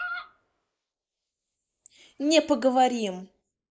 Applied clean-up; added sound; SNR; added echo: neural mask model Resemble Enhance denoiser.